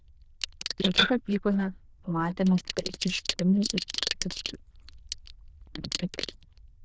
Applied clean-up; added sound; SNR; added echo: neural diffusion model UNIVERSE++.